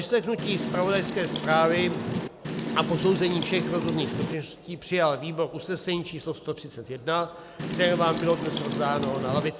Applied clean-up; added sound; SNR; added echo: none; Wind; 3 dB; none.